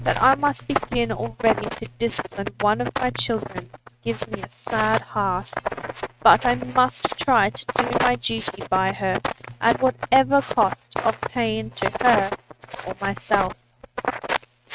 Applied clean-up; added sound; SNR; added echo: neural mask model RNNoise.